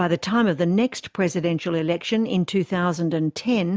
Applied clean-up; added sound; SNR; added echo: none; none; none; none.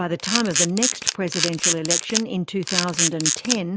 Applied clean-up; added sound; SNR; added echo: none; Camera; -2 dB; none.